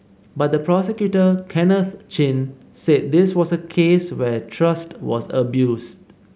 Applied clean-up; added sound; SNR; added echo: none; none; none; none.